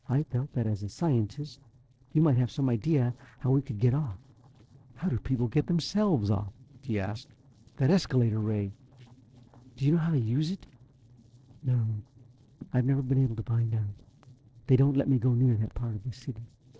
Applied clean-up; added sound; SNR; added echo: neural separator model SepFormer DNS4.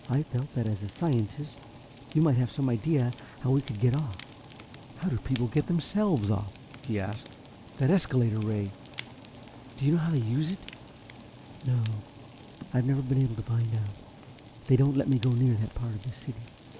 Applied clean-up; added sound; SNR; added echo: none; Fire; 17 dB; none.